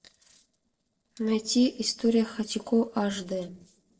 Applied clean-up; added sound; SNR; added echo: neural separator model SepFormer DNS4.